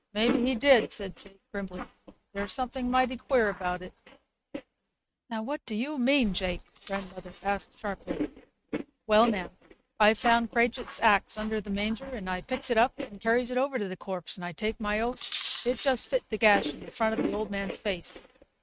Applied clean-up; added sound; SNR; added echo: neural mask model RNNoise.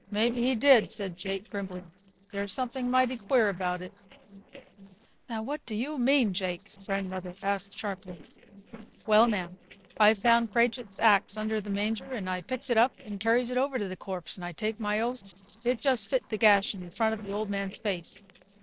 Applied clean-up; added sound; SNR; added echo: neural separator model SepFormer DNS4.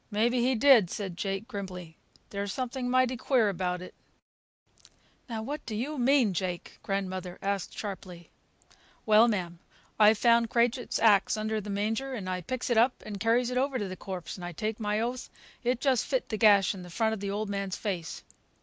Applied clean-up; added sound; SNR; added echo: none; none; none; none.